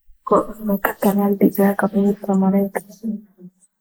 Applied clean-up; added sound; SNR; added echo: neural mask model Resemble Enhance denoiser.